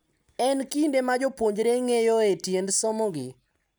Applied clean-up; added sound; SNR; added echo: none; none; none; none.